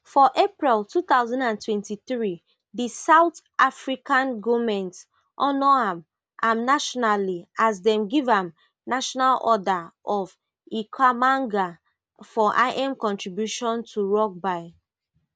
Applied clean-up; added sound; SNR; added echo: none; none; none; none.